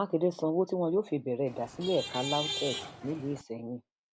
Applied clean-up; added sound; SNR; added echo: none; Traffic noise, roadway noise / Vehicle horn, car horn, honking; 7 dB; none.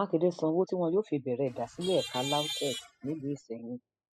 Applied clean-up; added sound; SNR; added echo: classical method spectral subtraction.